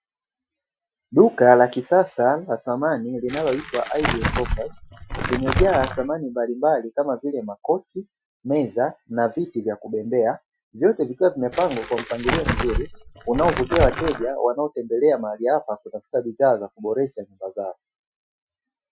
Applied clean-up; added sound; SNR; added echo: classical method Wiener filter.